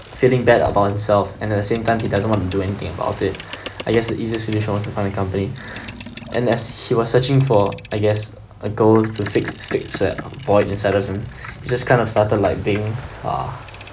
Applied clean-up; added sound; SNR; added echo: none; Boat, Water vehicle; 17 dB; none.